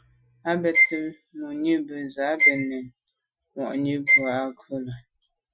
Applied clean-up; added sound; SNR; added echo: classical method Wiener filter.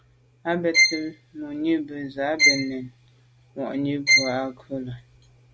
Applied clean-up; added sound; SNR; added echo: none; Bowed string instrument; -4 dB; none.